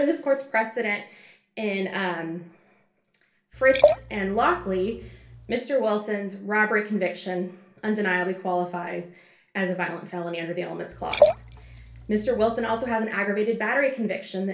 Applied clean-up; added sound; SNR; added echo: none; Liquid; 0 dB; reverberation time 0.3 s.